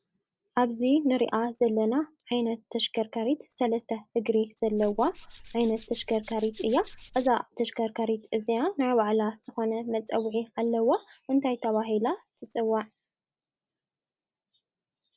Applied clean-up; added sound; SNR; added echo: neural separator model SepFormer DNS4.